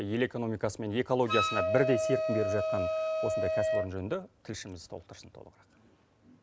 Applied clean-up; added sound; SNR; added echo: none; Wind instrument, woodwind instrument; -1 dB; none.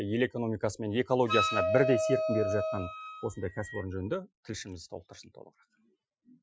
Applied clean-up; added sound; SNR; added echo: classical method Wiener filter.